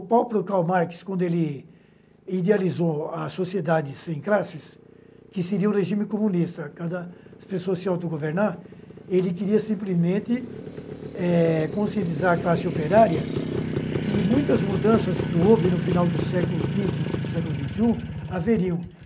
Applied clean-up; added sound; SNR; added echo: none; Motorcycle; 7 dB; none.